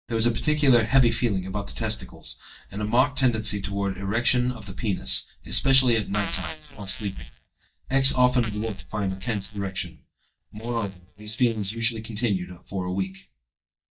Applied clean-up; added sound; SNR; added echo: neural mask model DeepFilterNet 3.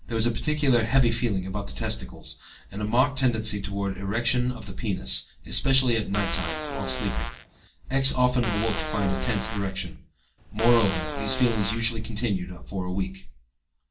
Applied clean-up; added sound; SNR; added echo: none; Fart; 8 dB; reverberation time 0.3 s.